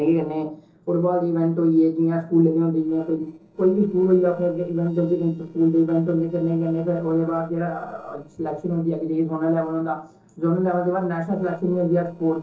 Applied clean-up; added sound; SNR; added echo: neural separator model SepFormer DNS4.